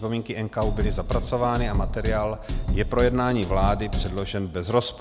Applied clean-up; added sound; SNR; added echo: none; Drum kit; 1 dB; none.